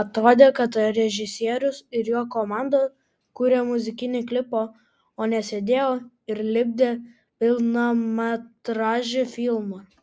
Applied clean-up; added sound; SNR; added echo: none; none; none; none.